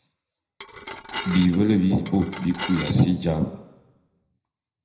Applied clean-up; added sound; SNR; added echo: none; Dishes, pots, and pans / Glass; 11 dB; reverberation time 0.7 s.